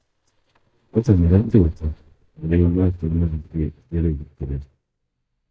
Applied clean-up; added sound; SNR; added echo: neural mask model DeepFilterNet 3.